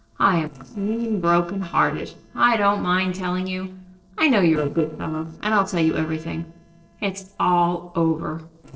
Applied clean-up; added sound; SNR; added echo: neural separator model SepFormer DNS4.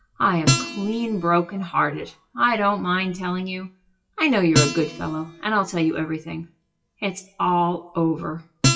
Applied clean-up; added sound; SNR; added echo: classical method WPE with log-MMSE.